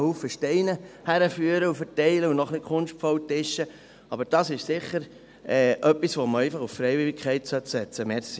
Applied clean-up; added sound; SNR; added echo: none; none; none; none.